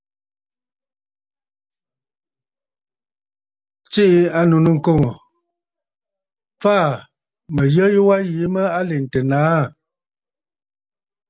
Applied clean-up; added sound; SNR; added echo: none; none; none; none.